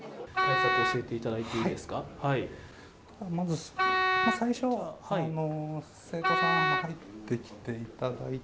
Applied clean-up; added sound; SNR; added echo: none; Wind instrument, woodwind instrument; -4 dB; none.